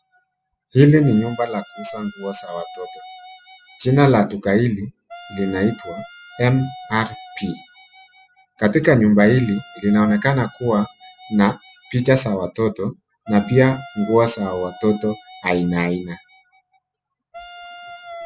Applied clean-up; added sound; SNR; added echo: classical method spectral subtraction.